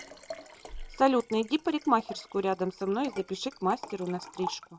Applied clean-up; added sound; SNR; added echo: none; Liquid; 15 dB; none.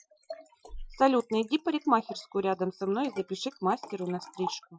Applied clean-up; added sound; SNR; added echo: classical method Wiener filter.